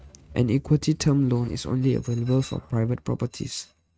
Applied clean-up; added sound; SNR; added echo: neural mask model RNNoise.